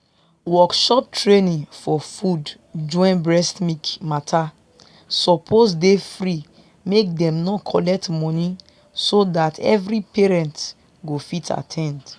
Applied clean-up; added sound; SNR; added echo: none; none; none; none.